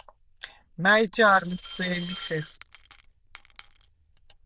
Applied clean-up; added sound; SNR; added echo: neural diffusion model UNIVERSE++.